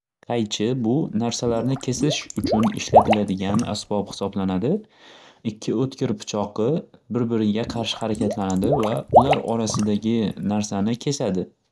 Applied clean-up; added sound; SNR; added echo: none; Water / Liquid; 1 dB; none.